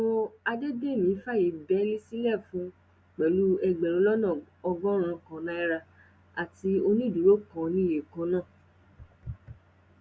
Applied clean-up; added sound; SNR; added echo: none; none; none; none.